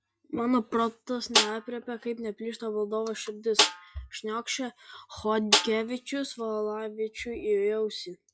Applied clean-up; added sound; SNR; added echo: classical method log-MMSE.